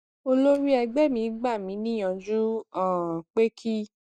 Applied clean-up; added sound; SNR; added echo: neural mask model DeepFilterNet 3.